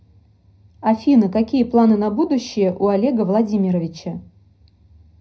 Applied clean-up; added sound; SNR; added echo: none; none; none; reverberation time 0.5 s.